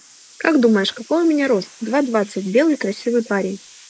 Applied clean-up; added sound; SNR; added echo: neural mask model Resemble Enhance denoiser.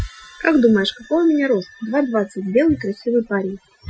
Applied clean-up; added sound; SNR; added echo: classical method Wiener filter.